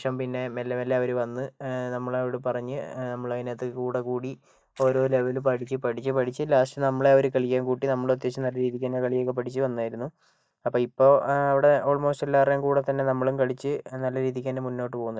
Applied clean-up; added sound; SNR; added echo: neural mask model DeepFilterNet 3.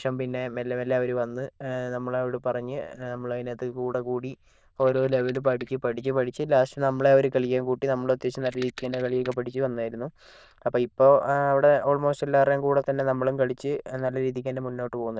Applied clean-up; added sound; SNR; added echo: neural diffusion model UNIVERSE++.